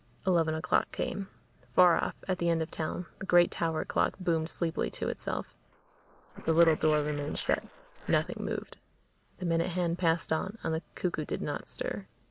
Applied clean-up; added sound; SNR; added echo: neural mask model Resemble Enhance denoiser.